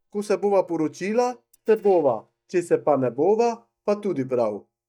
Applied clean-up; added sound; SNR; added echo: neural mask model DeepFilterNet 3.